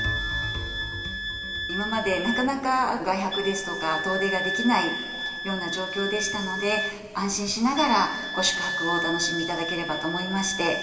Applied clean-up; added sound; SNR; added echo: none; Wind instrument, woodwind instrument; 4 dB; reverberation time 2.0 s.